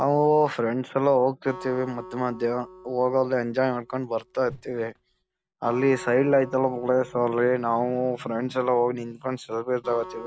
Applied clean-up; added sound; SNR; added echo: none; Acoustic guitar + Whoosh, swoosh, swish; 20 dB; none.